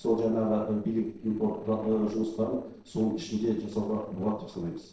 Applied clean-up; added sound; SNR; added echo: neural separator model SepFormer DNS4.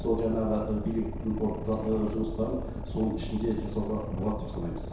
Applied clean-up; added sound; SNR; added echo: none; Boat, Water vehicle; 5 dB; reverberation time 0.7 s.